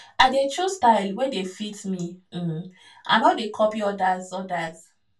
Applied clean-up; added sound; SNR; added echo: none; none; none; reverberation time 0.2 s.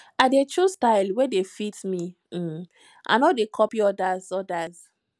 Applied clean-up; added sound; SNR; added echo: none; none; none; none.